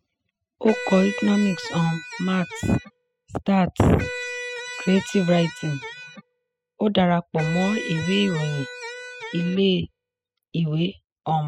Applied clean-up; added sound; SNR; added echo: classical method spectral subtraction.